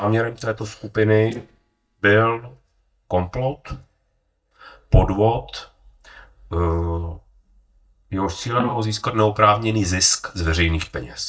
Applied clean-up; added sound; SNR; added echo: neural mask model DeepFilterNet 3.